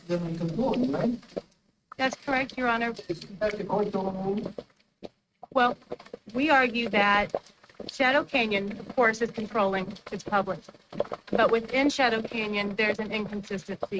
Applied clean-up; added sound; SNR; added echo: neural mask model RNNoise.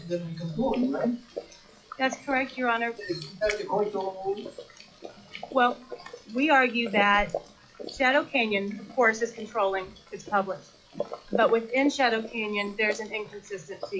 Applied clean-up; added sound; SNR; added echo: classical method log-MMSE.